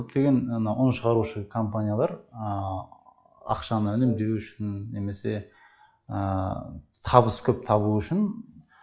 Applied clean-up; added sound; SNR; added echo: classical method log-MMSE.